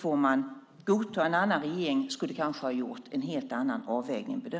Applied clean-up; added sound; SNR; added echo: none; none; none; none.